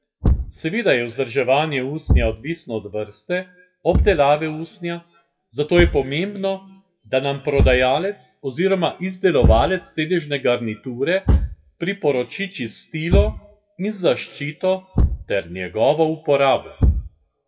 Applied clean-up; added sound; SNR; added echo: classical method WPE with log-MMSE.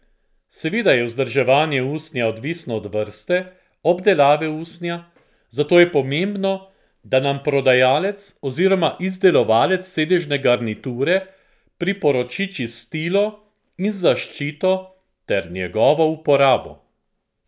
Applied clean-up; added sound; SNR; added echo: none; none; none; none.